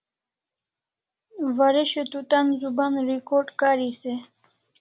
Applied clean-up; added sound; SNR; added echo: none; none; none; none.